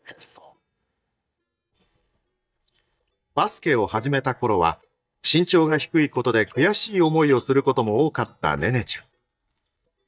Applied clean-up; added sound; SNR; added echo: neural mask model DeepFilterNet 3.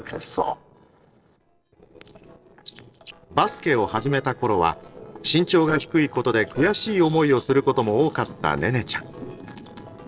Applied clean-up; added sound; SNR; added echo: neural separator model SepFormer DNS4.